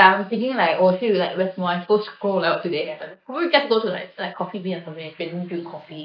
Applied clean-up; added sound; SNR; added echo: neural mask model Resemble Enhance denoiser.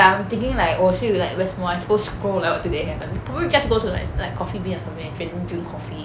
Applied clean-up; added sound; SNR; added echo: none; none; none; none.